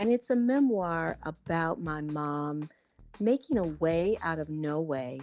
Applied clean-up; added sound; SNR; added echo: none; none; none; none.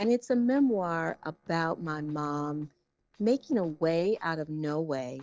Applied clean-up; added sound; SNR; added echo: neural separator model SepFormer DNS4.